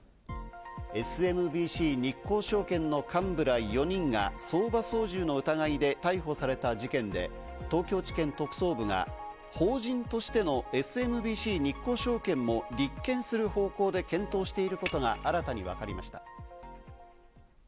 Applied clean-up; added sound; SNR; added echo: none; Shatter; 14 dB; none.